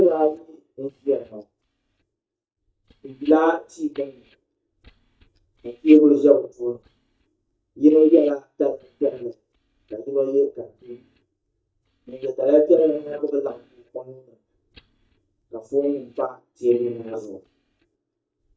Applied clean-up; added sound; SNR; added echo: neural mask model DeepFilterNet 3.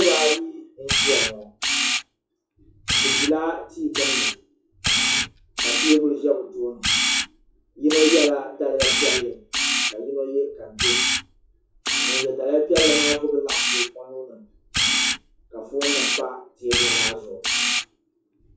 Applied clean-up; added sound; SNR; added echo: classical method WPE with log-MMSE.